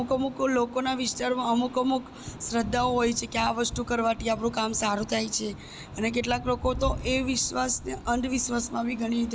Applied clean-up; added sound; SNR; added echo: none; Thunder; 13 dB; none.